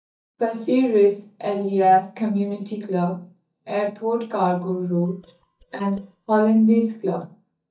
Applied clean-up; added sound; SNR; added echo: neural mask model DeepFilterNet 3.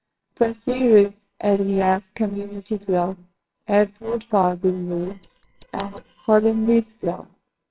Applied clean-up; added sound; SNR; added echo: neural separator model SepFormer WHAMR!.